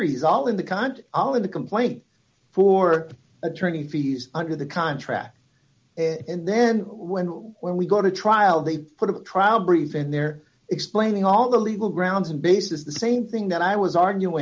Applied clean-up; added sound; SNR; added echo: none; none; none; none.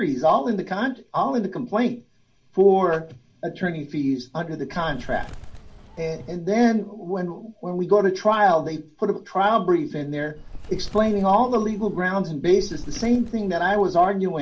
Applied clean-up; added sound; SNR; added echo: none; Bird; 13 dB; reverberation time 0.1 s.